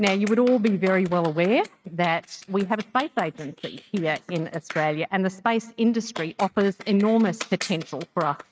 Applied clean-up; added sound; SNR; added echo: neural mask model RNNoise.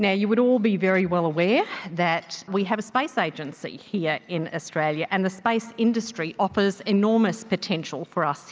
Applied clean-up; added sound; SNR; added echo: none; none; none; none.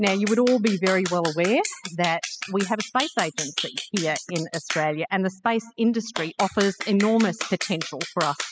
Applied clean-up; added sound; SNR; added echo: classical method spectral subtraction.